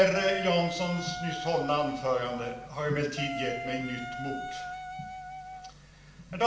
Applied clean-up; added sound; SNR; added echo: none; Wind instrument, woodwind instrument; 8 dB; reverberation time 0.6 s.